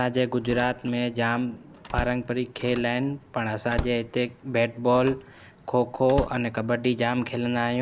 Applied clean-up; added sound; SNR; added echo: none; Slam; 13 dB; none.